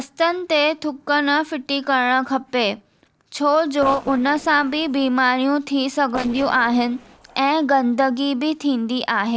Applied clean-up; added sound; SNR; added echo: neural separator model SepFormer DNS4.